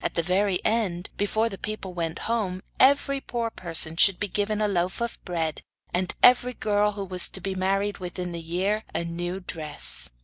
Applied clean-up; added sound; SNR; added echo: none; none; none; none.